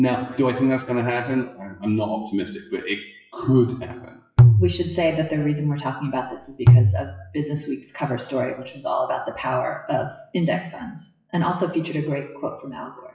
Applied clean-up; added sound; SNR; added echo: classical method WPE with log-MMSE.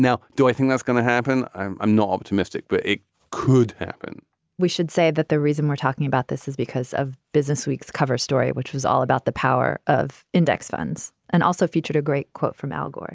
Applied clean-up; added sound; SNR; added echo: none; none; none; none.